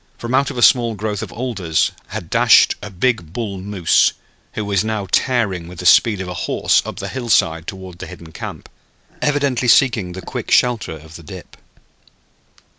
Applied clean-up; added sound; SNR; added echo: none; none; none; none.